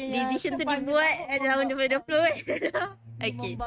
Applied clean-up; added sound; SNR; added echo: neural mask model RNNoise.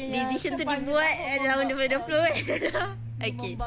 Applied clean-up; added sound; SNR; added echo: none; Bird / Insect; 19 dB; none.